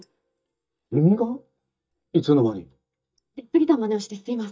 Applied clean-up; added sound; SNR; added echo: neural mask model DeepFilterNet 3.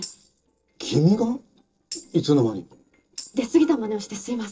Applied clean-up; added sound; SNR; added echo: neural separator model SepFormer DNS4.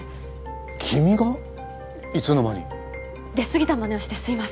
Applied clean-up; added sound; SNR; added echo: none; none; none; none.